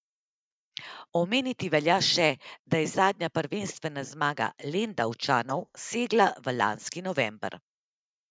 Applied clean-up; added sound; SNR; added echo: neural mask model DeepFilterNet 3.